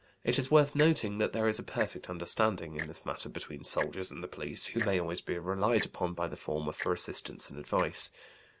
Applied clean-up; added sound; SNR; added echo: none; Tick-tock; 15 dB; none.